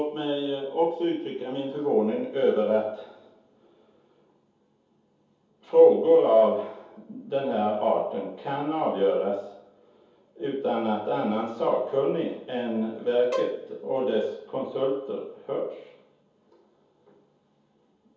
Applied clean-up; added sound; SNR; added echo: none; Bowed string instrument; 8 dB; reverberation time 0.7 s.